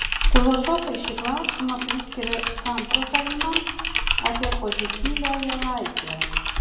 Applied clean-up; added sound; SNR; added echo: none; Typing; -3 dB; reverberation time 1.0 s.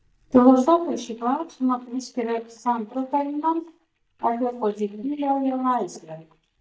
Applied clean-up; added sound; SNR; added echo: neural mask model DeepFilterNet 3.